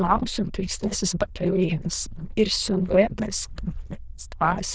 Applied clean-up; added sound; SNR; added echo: neural diffusion model UNIVERSE++.